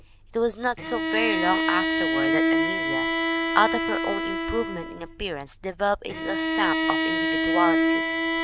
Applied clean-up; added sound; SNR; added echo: none; Bowed string instrument; -3 dB; none.